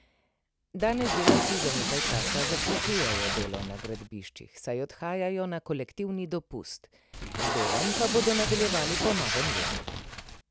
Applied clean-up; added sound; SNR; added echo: none; Motor vehicle (road) + Packing tape, duct tape; -3 dB; none.